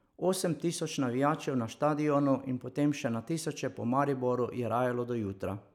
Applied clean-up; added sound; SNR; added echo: none; none; none; none.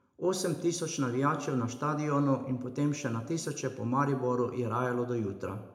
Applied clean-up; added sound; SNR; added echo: none; none; none; reverberation time 0.6 s.